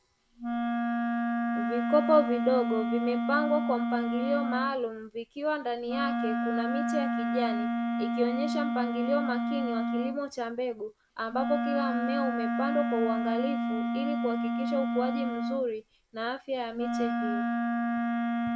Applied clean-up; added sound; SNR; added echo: none; Wind instrument, woodwind instrument; -2 dB; none.